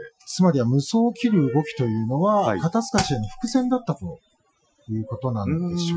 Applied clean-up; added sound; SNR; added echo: classical method Wiener filter.